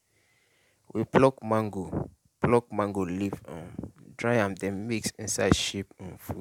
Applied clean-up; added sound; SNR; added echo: none; none; none; none.